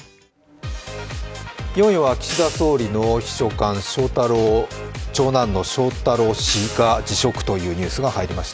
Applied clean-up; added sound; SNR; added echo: none; Hi-hat; 14 dB; none.